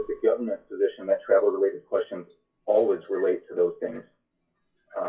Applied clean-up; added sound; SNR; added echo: classical method WPE with log-MMSE.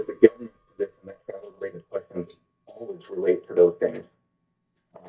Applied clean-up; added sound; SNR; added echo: neural mask model DeepFilterNet 3.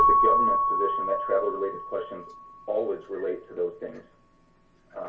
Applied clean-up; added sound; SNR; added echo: none; Keyboard (musical) / Bell; -4 dB; reverberation time 0.1 s.